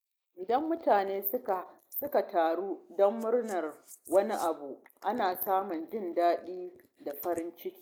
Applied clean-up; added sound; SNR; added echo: neural mask model Resemble Enhance denoiser.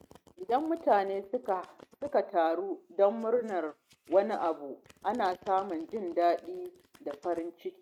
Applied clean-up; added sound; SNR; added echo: neural mask model RNNoise.